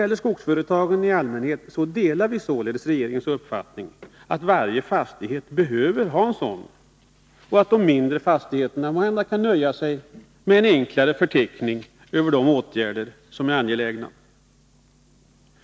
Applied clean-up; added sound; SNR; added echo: none; none; none; none.